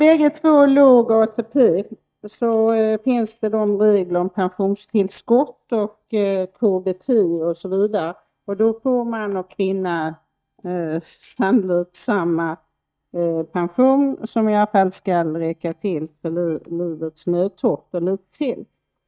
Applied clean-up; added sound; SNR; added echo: neural mask model DeepFilterNet 3.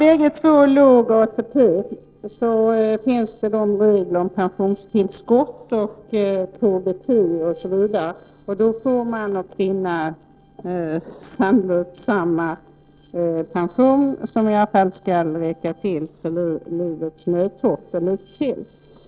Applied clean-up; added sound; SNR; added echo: neural separator model SepFormer DNS4.